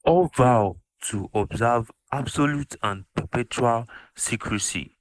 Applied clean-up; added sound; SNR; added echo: neural mask model Resemble Enhance denoiser.